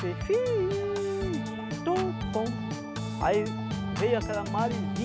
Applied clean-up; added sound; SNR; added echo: none; Organ; 3 dB; none.